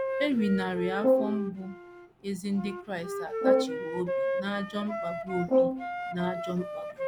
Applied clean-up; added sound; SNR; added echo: none; Brass instrument + Wind instrument, woodwind instrument; -2 dB; none.